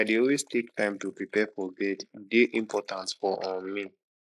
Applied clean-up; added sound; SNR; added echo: neural mask model Resemble Enhance denoiser.